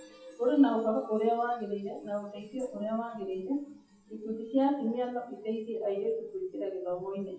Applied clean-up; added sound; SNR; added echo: classical method WPE with log-MMSE.